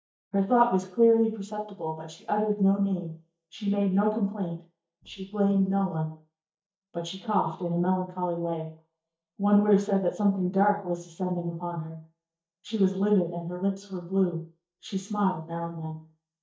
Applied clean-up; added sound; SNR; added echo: neural mask model DeepFilterNet 3.